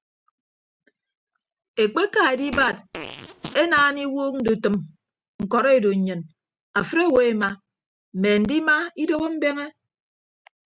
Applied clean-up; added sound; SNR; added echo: none; Fart; 14 dB; none.